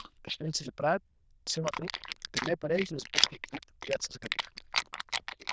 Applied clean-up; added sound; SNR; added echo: neural diffusion model UNIVERSE++.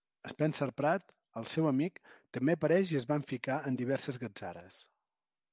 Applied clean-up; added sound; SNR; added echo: none; none; none; none.